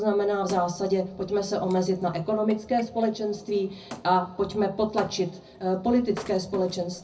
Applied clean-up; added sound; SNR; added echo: none; Wood; 20 dB; reverberation time 0.4 s.